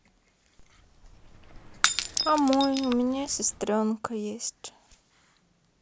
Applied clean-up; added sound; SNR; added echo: none; Shatter / Crushing; 4 dB; none.